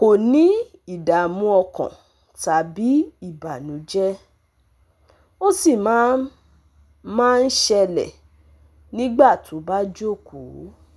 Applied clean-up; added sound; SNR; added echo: none; none; none; none.